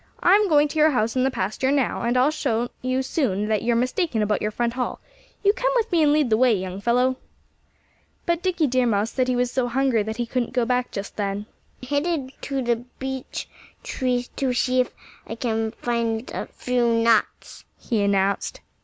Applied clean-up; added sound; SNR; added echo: none; none; none; none.